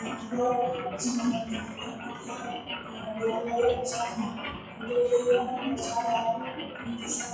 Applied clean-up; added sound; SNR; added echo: classical method WPE with log-MMSE.